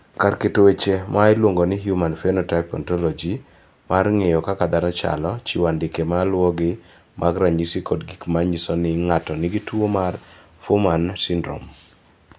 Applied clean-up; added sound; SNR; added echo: none; none; none; none.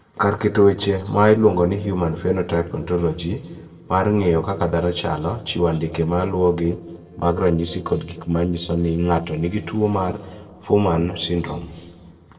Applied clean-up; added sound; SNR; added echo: neural separator model SepFormer DNS4.